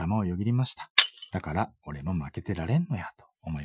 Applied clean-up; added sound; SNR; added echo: classical method Wiener filter.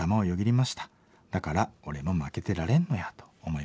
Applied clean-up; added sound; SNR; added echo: none; none; none; none.